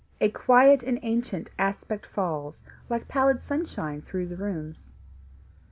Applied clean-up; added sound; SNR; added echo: none; none; none; none.